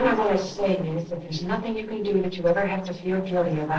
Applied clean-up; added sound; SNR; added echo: neural separator model SepFormer DNS4.